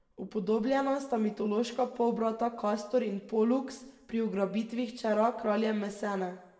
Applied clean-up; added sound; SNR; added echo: none; none; none; reverberation time 0.8 s.